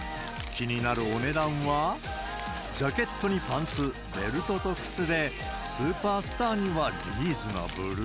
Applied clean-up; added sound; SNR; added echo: none; Crumpling, crinkling; 19 dB; none.